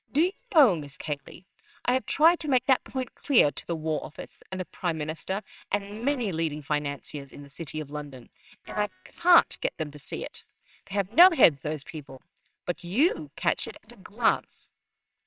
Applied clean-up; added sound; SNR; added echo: neural separator model SepFormer WHAMR!.